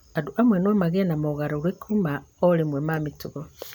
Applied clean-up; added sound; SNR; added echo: none; none; none; none.